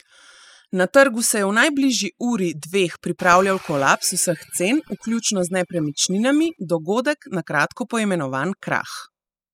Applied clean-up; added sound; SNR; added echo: classical method spectral subtraction.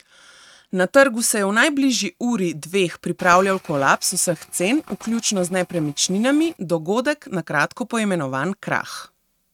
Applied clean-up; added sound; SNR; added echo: neural mask model RNNoise.